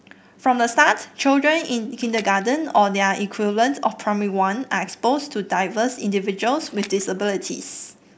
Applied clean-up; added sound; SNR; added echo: none; Splash, splatter; 19 dB; none.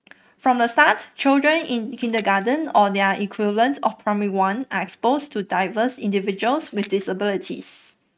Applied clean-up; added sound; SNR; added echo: neural mask model RNNoise.